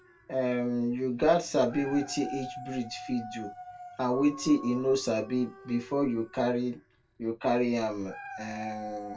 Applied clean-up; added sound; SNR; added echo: none; Dog; 15 dB; reverberation time 0.1 s.